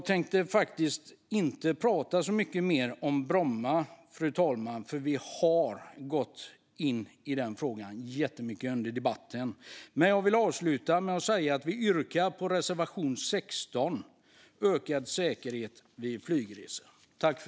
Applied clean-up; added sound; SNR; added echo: none; none; none; none.